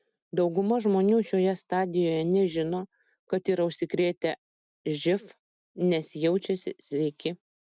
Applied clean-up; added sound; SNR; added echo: none; none; none; none.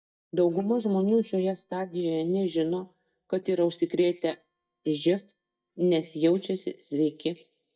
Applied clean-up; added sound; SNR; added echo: neural mask model DeepFilterNet 3.